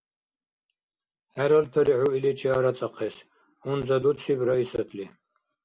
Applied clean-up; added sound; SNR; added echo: none; none; none; none.